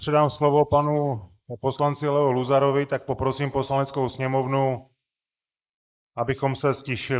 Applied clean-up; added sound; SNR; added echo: neural mask model Resemble Enhance denoiser.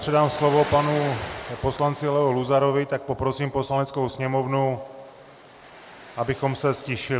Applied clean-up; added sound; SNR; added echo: none; Waves, surf; 16 dB; none.